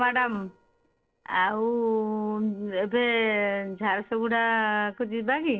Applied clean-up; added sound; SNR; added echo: neural separator model SepFormer DNS4.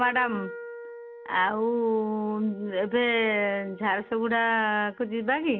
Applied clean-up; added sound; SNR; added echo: none; Wind instrument, woodwind instrument; 17 dB; none.